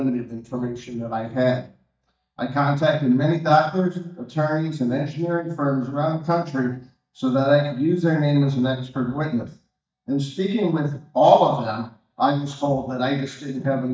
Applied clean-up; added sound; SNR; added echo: neural mask model DeepFilterNet 3.